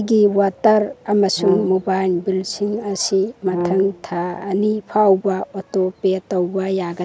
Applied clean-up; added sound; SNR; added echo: none; Brass instrument; 8 dB; none.